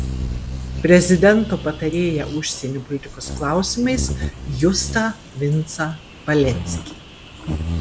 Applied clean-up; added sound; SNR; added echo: none; Bird vocalization, bird call, bird song; 8 dB; none.